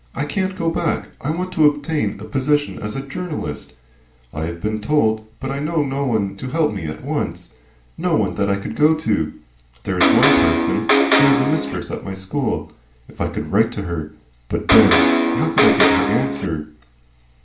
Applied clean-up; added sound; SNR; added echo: none; Electric guitar; -5 dB; reverberation time 0.4 s.